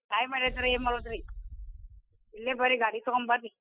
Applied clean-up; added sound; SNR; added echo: classical method spectral subtraction.